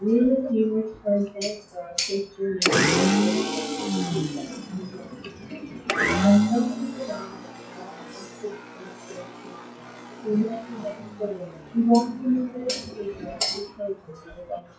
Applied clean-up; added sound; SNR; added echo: classical method WPE with log-MMSE.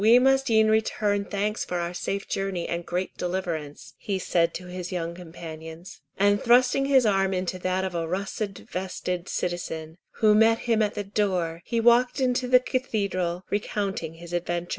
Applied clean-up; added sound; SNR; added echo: none; none; none; none.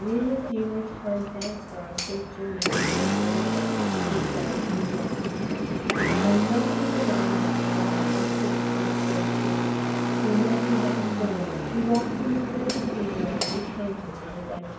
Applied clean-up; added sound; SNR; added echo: none; Engine; -4 dB; reverberation time 0.9 s.